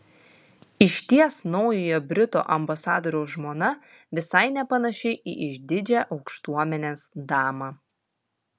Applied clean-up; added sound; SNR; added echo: none; none; none; none.